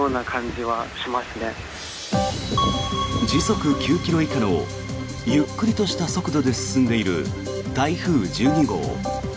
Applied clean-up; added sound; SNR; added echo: none; none; none; none.